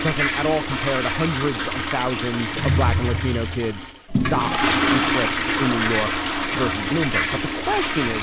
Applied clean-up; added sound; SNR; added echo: none; Toilet flush; -3 dB; none.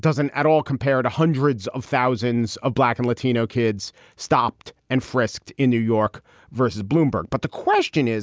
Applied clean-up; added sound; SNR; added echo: none; none; none; none.